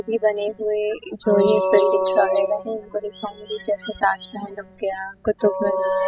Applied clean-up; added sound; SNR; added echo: classical method spectral subtraction.